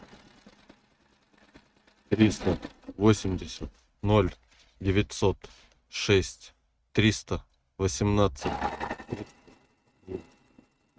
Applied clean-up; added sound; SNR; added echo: neural mask model RNNoise.